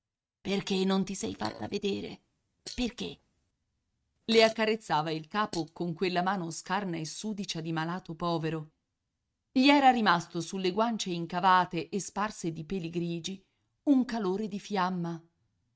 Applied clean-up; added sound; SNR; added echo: neural mask model RNNoise.